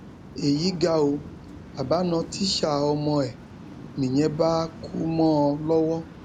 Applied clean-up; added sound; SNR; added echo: none; Waves, surf; 16 dB; none.